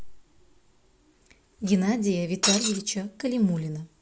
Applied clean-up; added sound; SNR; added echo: none; Shatter; -3 dB; none.